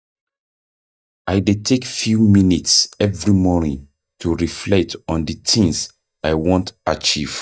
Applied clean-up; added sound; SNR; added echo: neural mask model DeepFilterNet 3.